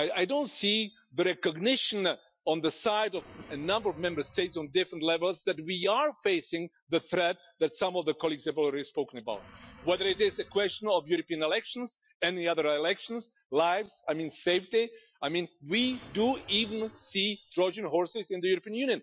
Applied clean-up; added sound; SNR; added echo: classical method Wiener filter.